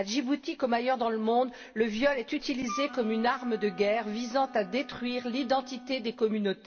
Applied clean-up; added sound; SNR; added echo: none; Wind instrument, woodwind instrument; 15 dB; reverberation time 1.9 s.